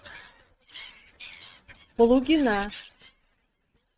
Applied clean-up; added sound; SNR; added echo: neural mask model RNNoise.